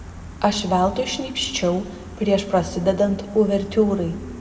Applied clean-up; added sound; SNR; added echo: none; Gull, seagull; 14 dB; reverberation time 1.2 s.